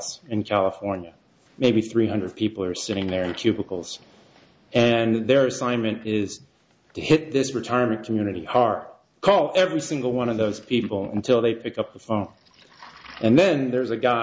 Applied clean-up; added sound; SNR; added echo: none; none; none; none.